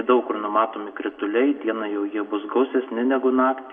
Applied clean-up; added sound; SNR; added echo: none; none; none; reverberation time 0.9 s.